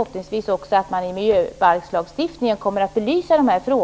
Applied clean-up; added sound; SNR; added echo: none; none; none; none.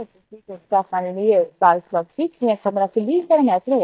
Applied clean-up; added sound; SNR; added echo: neural mask model DeepFilterNet 3.